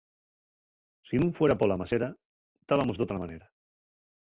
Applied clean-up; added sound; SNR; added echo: none; none; none; none.